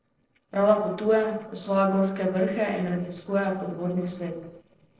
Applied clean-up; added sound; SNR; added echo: neural separator model SepFormer DNS4.